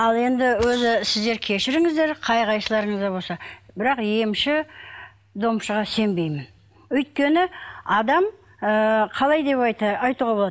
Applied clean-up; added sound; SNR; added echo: none; none; none; none.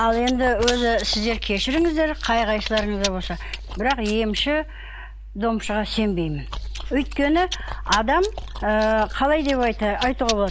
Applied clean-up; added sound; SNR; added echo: none; Chewing, mastication; 9 dB; none.